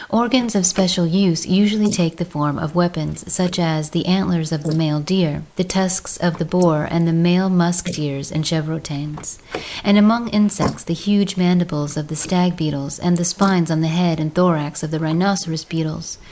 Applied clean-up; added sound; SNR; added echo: neural mask model Resemble Enhance denoiser.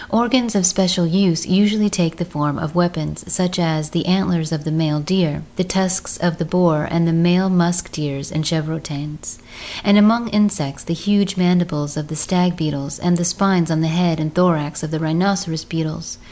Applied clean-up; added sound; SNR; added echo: none; none; none; none.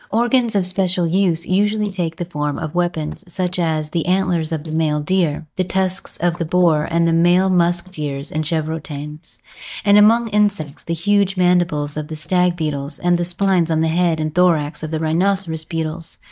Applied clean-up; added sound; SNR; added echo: neural mask model DeepFilterNet 3.